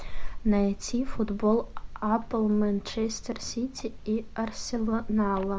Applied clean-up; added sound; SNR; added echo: none; Squeak / Walk, footsteps; 5 dB; none.